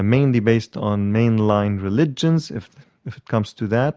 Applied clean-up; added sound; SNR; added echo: none; none; none; none.